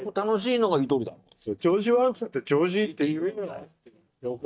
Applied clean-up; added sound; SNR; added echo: neural mask model DeepFilterNet 3.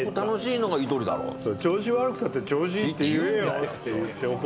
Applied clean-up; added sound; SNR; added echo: none; none; none; none.